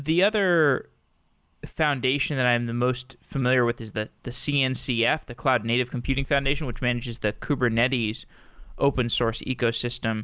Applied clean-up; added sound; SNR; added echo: none; none; none; none.